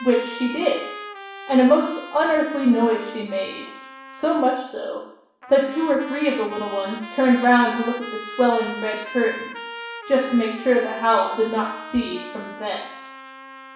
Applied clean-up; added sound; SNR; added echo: none; Trumpet; 14 dB; reverberation time 0.7 s.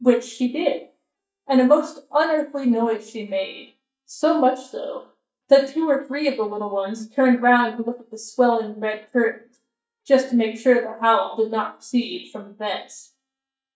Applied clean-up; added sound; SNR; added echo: neural mask model DeepFilterNet 3.